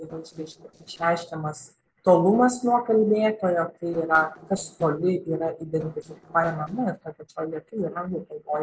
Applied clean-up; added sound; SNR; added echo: neural separator model SepFormer DNS4.